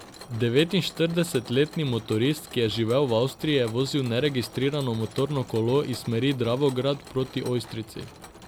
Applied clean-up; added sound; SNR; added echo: none; Mechanisms; 19 dB; none.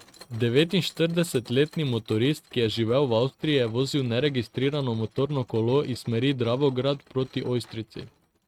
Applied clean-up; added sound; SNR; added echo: neural mask model RNNoise.